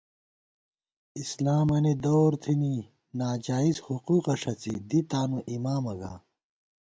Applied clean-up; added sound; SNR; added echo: none; none; none; none.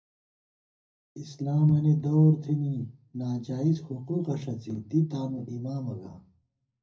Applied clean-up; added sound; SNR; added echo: none; none; none; reverberation time 0.4 s.